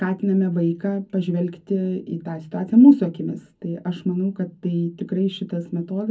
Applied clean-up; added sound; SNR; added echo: none; none; none; reverberation time 0.4 s.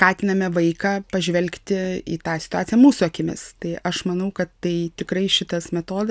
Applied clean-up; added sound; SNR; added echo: none; none; none; none.